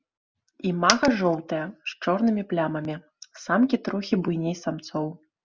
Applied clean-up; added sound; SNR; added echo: none; Coin (dropping); 4 dB; none.